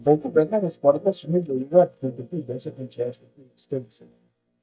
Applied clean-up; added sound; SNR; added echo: neural mask model DeepFilterNet 3.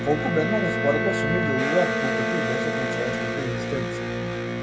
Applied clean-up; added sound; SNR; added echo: none; Bowed string instrument + Electric guitar; -2 dB; none.